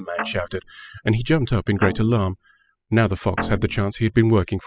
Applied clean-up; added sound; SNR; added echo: classical method spectral subtraction.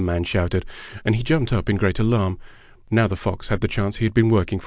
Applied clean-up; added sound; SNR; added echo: none; none; none; none.